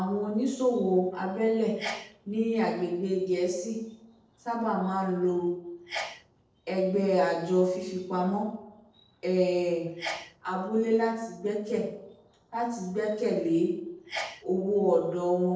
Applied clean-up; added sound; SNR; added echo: neural separator model SepFormer DNS4.